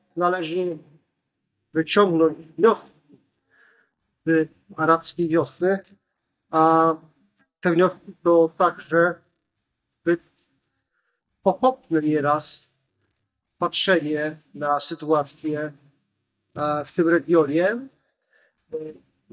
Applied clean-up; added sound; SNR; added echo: neural mask model DeepFilterNet 3.